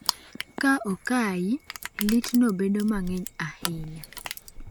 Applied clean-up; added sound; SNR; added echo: none; Crushing; 10 dB; none.